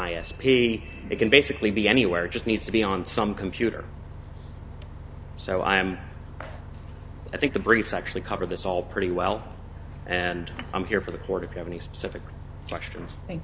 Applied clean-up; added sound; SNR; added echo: none; Bus; 12 dB; none.